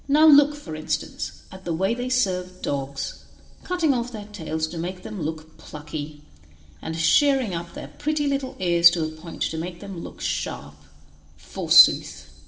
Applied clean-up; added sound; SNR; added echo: none; none; none; reverberation time 2.6 s.